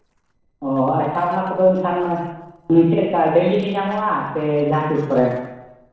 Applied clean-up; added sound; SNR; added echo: neural separator model SepFormer DNS4.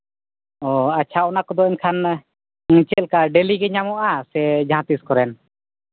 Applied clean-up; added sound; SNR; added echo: none; none; none; none.